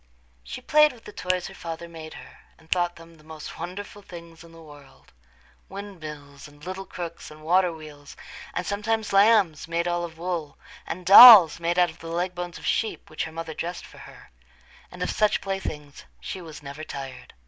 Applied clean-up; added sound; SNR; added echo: none; Finger snapping; 10 dB; none.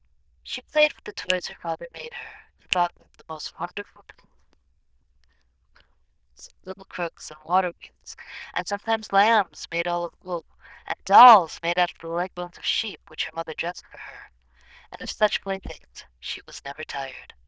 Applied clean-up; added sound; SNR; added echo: neural diffusion model UNIVERSE++.